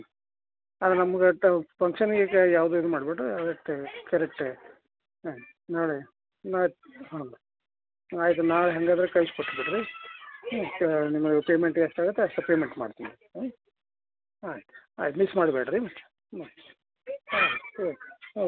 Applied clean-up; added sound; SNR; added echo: none; none; none; none.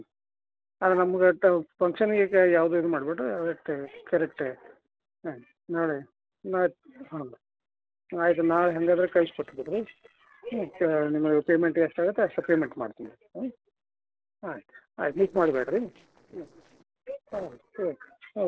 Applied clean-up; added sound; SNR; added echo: neural separator model SepFormer DNS4.